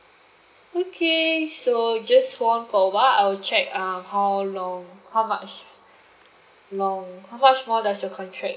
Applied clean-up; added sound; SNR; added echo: none; none; none; none.